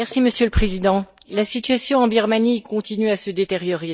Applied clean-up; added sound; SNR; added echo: neural mask model DeepFilterNet 3.